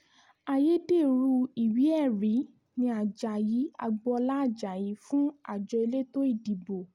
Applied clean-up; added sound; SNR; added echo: none; none; none; none.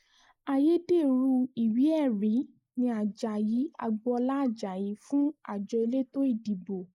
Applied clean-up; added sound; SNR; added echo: neural mask model Resemble Enhance denoiser.